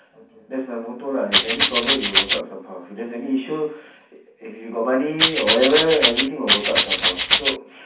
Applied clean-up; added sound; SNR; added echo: none; Rattle (instrument); -5 dB; reverberation time 0.6 s.